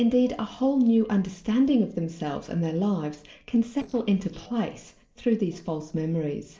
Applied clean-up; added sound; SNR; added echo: neural separator model SepFormer DNS4.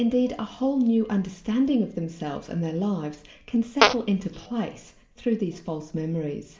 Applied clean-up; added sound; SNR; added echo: none; Fart; -1 dB; reverberation time 0.5 s.